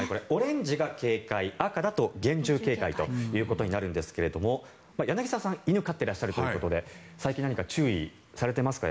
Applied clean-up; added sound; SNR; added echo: none; none; none; none.